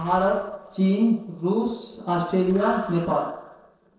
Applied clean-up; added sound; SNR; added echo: neural separator model SepFormer DNS4.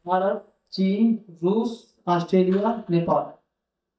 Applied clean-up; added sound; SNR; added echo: neural mask model DeepFilterNet 3.